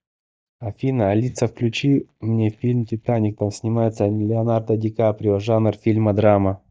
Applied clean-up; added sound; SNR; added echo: neural mask model DeepFilterNet 3.